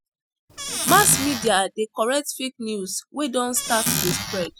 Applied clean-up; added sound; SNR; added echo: classical method spectral subtraction.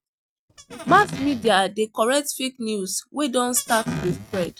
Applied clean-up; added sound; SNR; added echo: neural mask model RNNoise.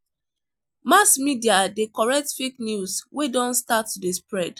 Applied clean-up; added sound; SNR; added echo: none; none; none; none.